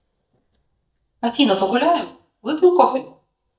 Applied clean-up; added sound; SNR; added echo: neural mask model DeepFilterNet 3.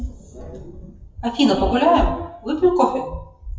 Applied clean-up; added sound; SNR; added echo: classical method WPE with log-MMSE.